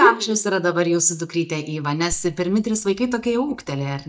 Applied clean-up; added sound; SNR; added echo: neural mask model DeepFilterNet 3.